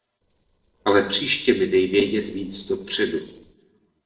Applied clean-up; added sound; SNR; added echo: neural separator model SepFormer DNS4.